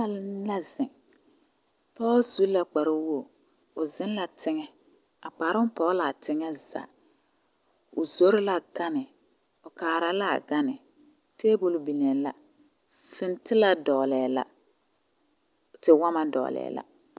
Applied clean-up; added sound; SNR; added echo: none; none; none; none.